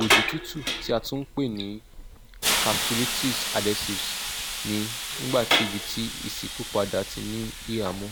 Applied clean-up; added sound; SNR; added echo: none; Hiss; -1 dB; none.